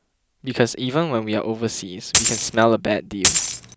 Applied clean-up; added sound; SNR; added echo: none; Coin (dropping); -3 dB; none.